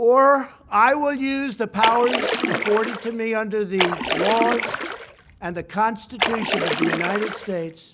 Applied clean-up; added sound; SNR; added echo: none; Splash, splatter; 3 dB; none.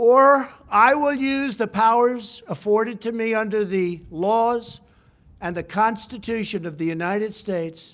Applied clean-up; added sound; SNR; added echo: none; none; none; none.